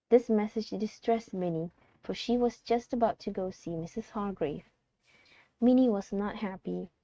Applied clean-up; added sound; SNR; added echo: neural mask model RNNoise.